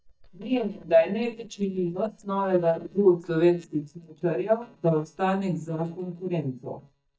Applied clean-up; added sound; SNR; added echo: neural mask model DeepFilterNet 3.